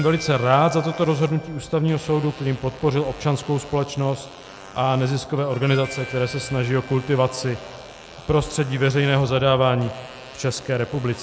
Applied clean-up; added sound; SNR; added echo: none; Harmonica + Fart; 18 dB; none.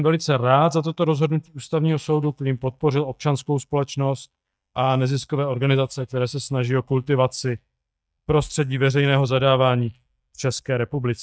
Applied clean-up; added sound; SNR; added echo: neural mask model DeepFilterNet 3.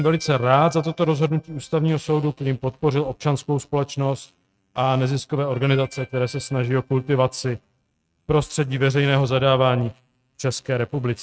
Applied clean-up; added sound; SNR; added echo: neural mask model RNNoise.